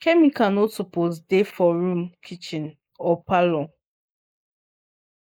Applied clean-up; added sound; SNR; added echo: neural mask model Resemble Enhance denoiser.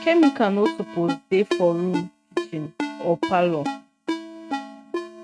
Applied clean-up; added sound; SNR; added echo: neural mask model RNNoise.